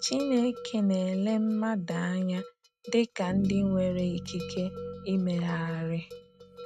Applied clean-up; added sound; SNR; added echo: neural mask model RNNoise.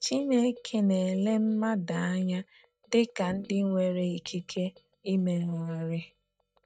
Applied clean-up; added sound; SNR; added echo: neural mask model DeepFilterNet 3.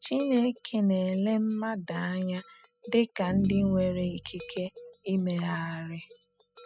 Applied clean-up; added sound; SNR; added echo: classical method spectral subtraction.